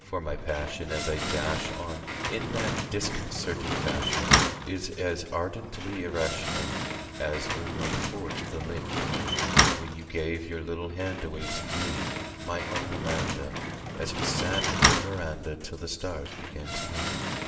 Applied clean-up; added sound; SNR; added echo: none; Slam; -3 dB; reverberation time 2.7 s.